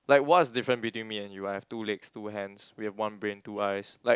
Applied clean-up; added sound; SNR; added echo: none; none; none; none.